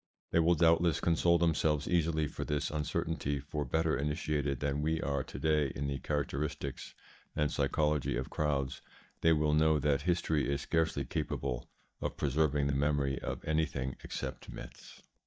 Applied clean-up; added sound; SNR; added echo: neural mask model DeepFilterNet 3.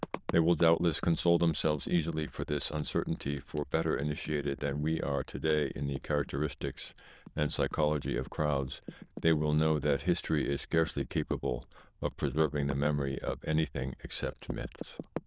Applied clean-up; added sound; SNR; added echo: neural diffusion model UNIVERSE++.